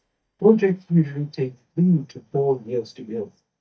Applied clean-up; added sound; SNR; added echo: neural mask model DeepFilterNet 3.